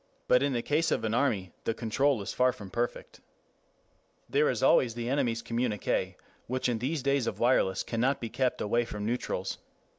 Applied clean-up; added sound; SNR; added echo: none; none; none; none.